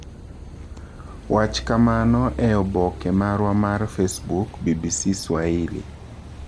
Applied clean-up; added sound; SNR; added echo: none; Car passing by / Idling / Accelerating, revving, vroom; 12 dB; none.